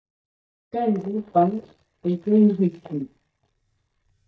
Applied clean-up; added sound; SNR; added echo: neural mask model DeepFilterNet 3.